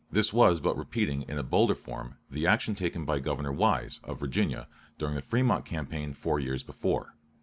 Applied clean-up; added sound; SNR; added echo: none; none; none; none.